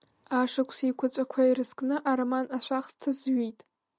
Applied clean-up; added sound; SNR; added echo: none; none; none; none.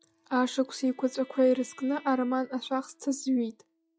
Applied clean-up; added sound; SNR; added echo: classical method log-MMSE.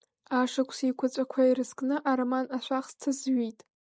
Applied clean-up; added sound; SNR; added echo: neural mask model Resemble Enhance denoiser.